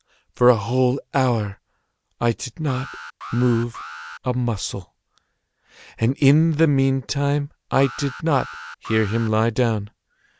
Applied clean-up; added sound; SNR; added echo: none; Alarm; 14 dB; none.